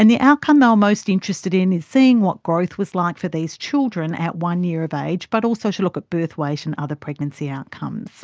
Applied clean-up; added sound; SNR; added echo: none; none; none; none.